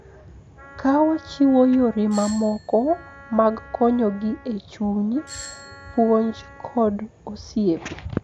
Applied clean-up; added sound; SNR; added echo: none; Doorbell + Wind instrument, woodwind instrument; 19 dB; none.